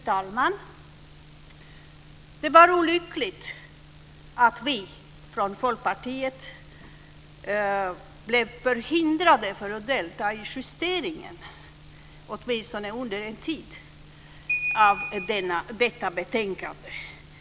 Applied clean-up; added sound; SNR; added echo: none; Ringtone / Bell; 3 dB; none.